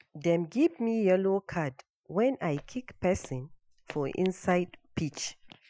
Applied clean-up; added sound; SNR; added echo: classical method Wiener filter.